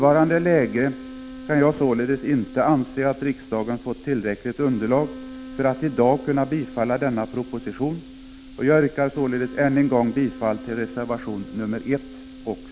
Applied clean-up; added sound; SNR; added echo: none; Wind instrument, woodwind instrument; 16 dB; none.